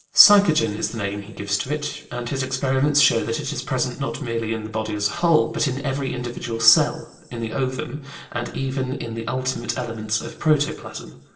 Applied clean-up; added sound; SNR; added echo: none; none; none; reverberation time 0.8 s.